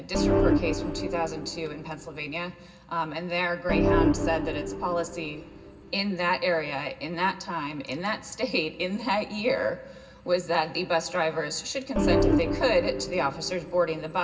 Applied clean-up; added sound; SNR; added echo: none; Organ; -2 dB; reverberation time 0.4 s.